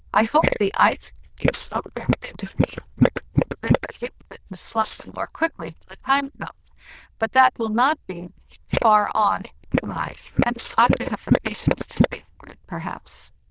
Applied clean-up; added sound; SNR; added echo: neural diffusion model UNIVERSE++.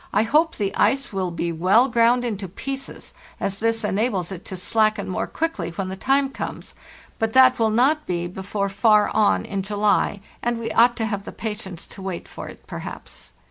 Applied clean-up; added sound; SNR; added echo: none; none; none; none.